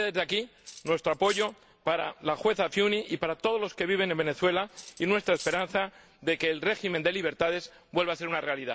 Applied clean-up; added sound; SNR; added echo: none; Cutlery, silverware; 17 dB; none.